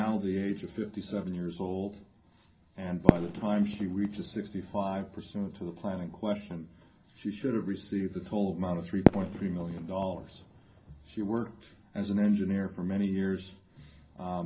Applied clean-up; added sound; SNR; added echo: none; Fireworks; 3 dB; reverberation time 0.3 s.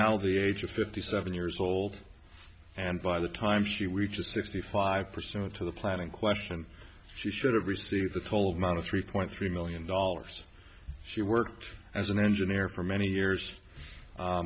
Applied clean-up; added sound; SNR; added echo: none; none; none; none.